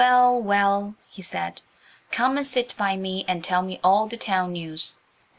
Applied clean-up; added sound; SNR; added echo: none; none; none; none.